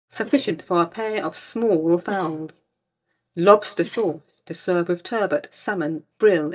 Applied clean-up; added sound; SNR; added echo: neural mask model DeepFilterNet 3.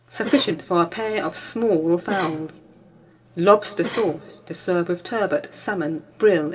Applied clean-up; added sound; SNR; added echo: none; Cough; 15 dB; reverberation time 1.9 s.